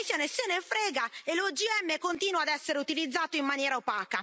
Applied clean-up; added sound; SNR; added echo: none; none; none; none.